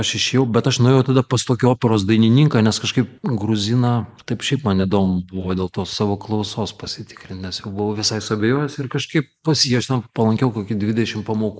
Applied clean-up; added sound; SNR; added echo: neural mask model Resemble Enhance denoiser.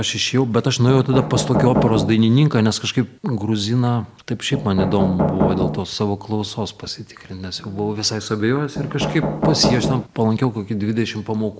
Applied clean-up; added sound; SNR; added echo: none; Knock; 1 dB; none.